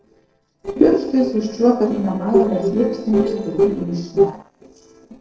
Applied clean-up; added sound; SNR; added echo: neural separator model SepFormer DNS4.